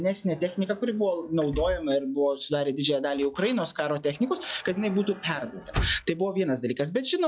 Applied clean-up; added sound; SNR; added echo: classical method log-MMSE.